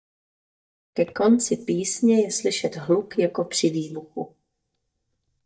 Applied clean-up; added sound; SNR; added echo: neural mask model DeepFilterNet 3.